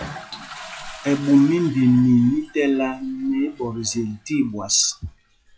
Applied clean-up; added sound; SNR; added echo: classical method log-MMSE.